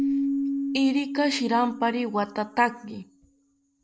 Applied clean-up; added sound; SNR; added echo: neural separator model SepFormer DNS4.